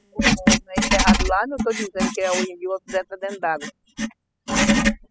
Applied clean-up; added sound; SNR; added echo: classical method spectral subtraction.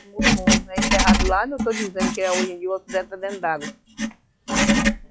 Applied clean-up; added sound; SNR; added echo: classical method log-MMSE.